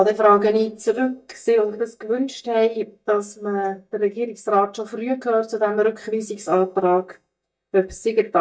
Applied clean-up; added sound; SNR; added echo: neural mask model DeepFilterNet 3.